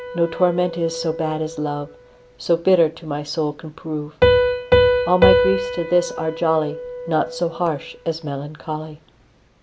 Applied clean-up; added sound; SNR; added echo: none; Piano; 1 dB; none.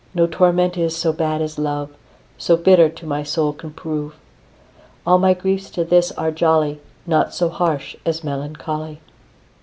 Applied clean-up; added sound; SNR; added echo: none; none; none; none.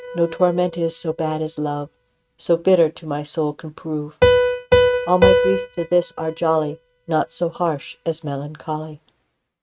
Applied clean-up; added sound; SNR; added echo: neural mask model RNNoise.